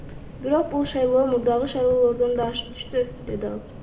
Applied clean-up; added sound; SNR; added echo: none; Subway, metro, underground; 15 dB; reverberation time 1.3 s.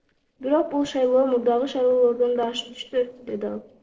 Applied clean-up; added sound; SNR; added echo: neural separator model SepFormer DNS4.